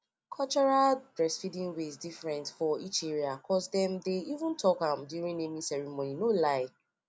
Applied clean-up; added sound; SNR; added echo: none; none; none; none.